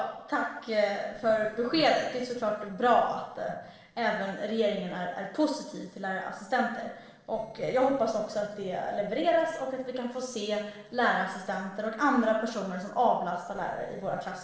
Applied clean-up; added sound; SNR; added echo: neural separator model SepFormer DNS4.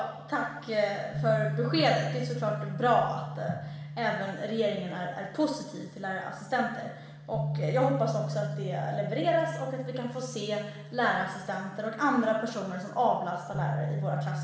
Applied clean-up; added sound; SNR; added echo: none; Bass guitar; 6 dB; reverberation time 1.1 s.